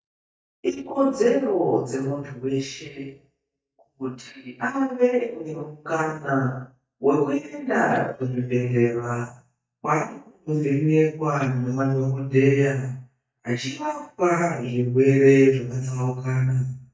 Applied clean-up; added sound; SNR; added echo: neural mask model DeepFilterNet 3.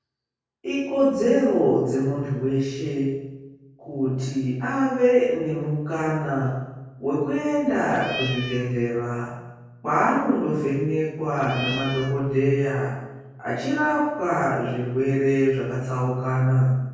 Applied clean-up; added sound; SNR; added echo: none; Cat; 10 dB; reverberation time 1.3 s.